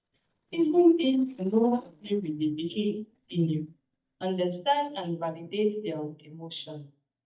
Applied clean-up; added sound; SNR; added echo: neural mask model DeepFilterNet 3.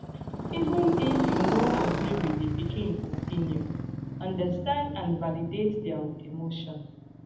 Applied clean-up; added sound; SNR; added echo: none; Motorcycle; 1 dB; reverberation time 0.8 s.